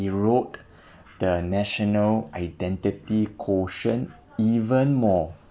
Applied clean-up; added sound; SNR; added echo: none; none; none; none.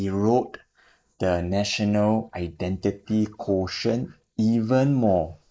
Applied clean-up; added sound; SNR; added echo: neural mask model Resemble Enhance denoiser.